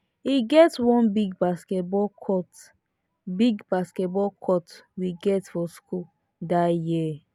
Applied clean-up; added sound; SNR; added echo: none; none; none; none.